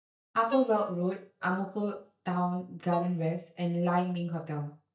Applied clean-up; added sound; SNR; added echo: neural mask model DeepFilterNet 3.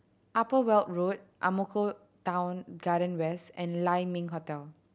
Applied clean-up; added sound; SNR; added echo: none; none; none; none.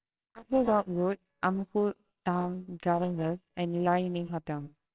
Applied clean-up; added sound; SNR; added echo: neural separator model SepFormer WHAMR!.